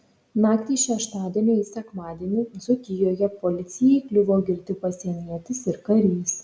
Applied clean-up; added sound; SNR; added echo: none; none; none; none.